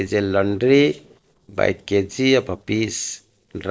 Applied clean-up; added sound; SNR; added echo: neural separator model SepFormer DNS4.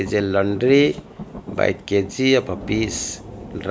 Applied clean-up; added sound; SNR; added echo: none; Thunder; 15 dB; none.